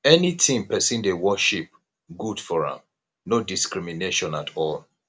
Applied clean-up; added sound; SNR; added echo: none; none; none; none.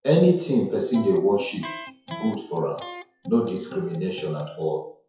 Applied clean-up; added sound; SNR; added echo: classical method WPE with log-MMSE.